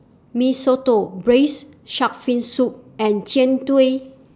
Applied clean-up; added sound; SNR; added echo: none; none; none; none.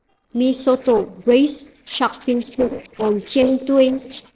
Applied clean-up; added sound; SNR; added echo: neural separator model SepFormer DNS4.